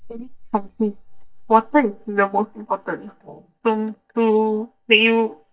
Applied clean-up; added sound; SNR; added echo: neural mask model DeepFilterNet 3.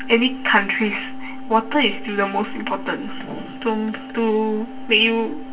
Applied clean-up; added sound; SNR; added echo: none; Organ; 14 dB; reverberation time 0.2 s.